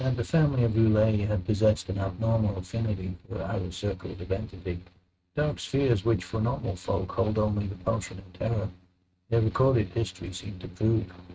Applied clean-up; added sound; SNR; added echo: neural mask model RNNoise.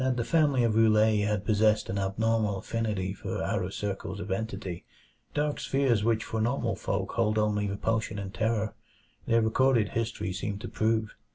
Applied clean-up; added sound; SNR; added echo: none; none; none; none.